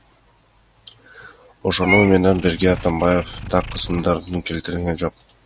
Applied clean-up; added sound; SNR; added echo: none; Meow / Purr; 11 dB; none.